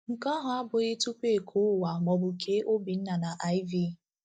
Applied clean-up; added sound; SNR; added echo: neural mask model DeepFilterNet 3.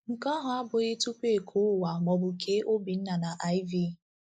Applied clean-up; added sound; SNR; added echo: neural mask model Resemble Enhance denoiser.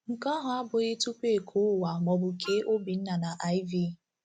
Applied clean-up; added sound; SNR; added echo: none; Wind instrument, woodwind instrument; 15 dB; none.